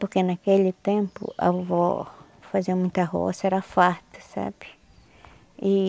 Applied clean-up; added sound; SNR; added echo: none; none; none; none.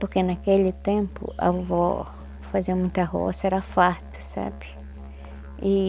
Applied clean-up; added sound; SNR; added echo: none; Musical instrument; 14 dB; none.